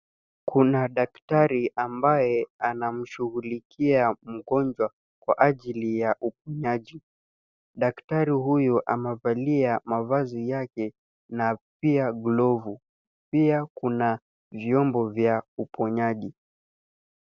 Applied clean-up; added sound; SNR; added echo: none; none; none; none.